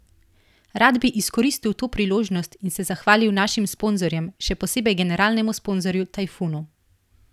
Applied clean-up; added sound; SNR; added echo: none; none; none; none.